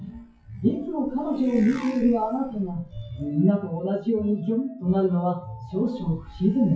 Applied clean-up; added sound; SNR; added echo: classical method WPE with log-MMSE.